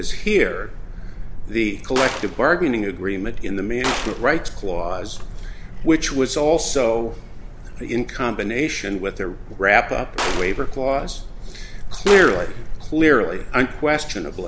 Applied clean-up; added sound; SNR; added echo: none; Gunshot, gunfire; 11 dB; none.